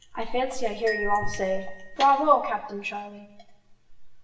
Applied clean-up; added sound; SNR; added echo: none; Glockenspiel; 14 dB; reverberation time 1.0 s.